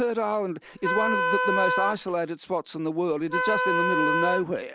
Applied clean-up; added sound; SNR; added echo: none; Wind instrument, woodwind instrument; -2 dB; none.